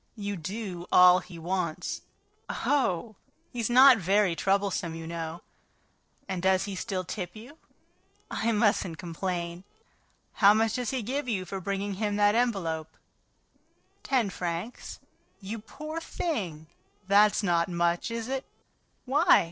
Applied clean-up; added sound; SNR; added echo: neural separator model SepFormer DNS4.